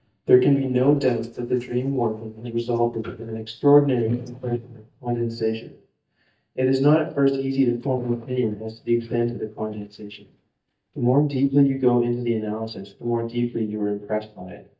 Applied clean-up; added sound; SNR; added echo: neural mask model DeepFilterNet 3.